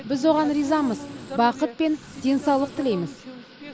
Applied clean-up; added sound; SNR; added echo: none; Thunder / Rain + Engine; 19 dB; none.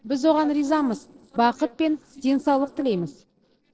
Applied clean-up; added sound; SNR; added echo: neural separator model SepFormer DNS4.